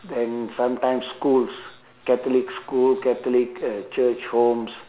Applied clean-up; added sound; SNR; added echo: none; none; none; none.